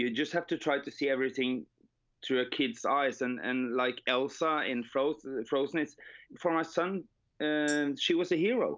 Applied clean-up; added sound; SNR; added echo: none; Tambourine; 18 dB; none.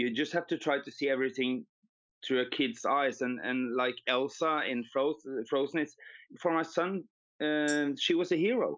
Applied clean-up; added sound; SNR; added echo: classical method Wiener filter.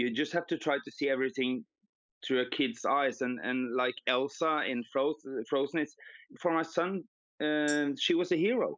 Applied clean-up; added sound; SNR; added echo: classical method spectral subtraction.